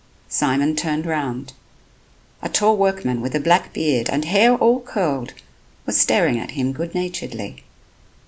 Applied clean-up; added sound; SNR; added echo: none; none; none; none.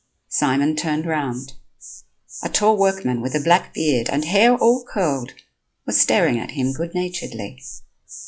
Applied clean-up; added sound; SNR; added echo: classical method log-MMSE.